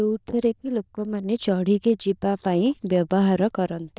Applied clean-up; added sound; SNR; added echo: neural diffusion model UNIVERSE++.